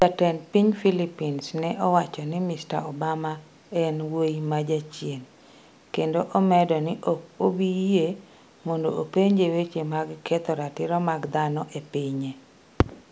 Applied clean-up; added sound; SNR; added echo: none; none; none; none.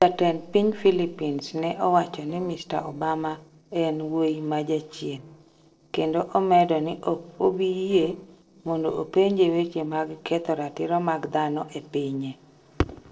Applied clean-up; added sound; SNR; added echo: neural separator model SepFormer DNS4.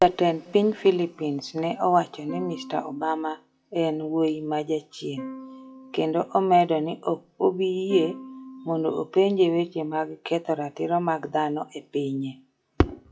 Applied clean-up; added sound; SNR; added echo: classical method WPE with log-MMSE.